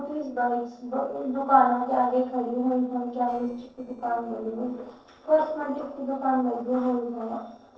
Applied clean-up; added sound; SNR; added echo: neural separator model SepFormer DNS4.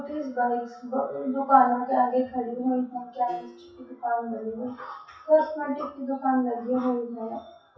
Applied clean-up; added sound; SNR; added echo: classical method WPE with log-MMSE.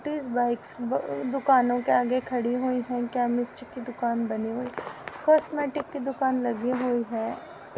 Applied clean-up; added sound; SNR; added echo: none; none; none; none.